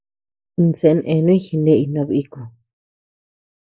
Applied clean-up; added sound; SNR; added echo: neural mask model Resemble Enhance denoiser.